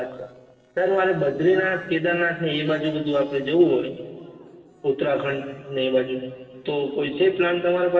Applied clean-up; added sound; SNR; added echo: neural separator model SepFormer DNS4.